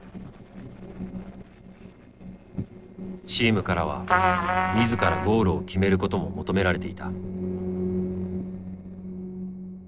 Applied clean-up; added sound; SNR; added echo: neural separator model SepFormer DNS4.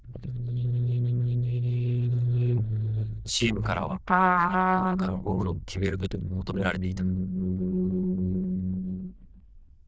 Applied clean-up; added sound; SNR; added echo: neural diffusion model UNIVERSE++.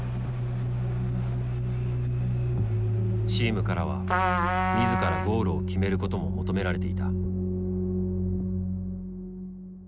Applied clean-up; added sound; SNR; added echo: none; Trumpet; 1 dB; none.